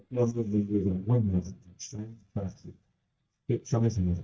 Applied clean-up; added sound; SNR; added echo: neural mask model DeepFilterNet 3.